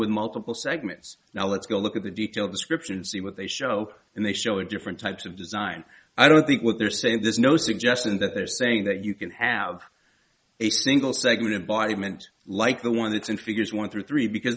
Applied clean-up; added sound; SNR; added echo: none; none; none; none.